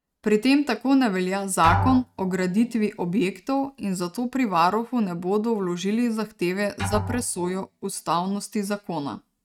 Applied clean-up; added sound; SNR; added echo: neural mask model RNNoise.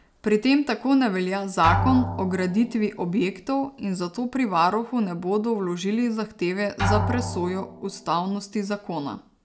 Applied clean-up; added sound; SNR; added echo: none; Drum; 8 dB; none.